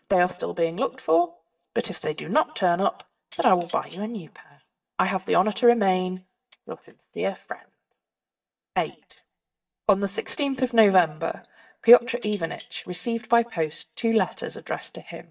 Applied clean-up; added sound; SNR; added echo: neural mask model DeepFilterNet 3.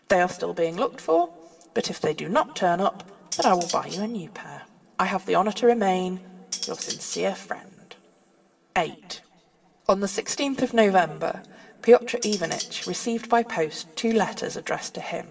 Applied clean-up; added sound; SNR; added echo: none; Cutlery, silverware; 11 dB; reverberation time 2.2 s.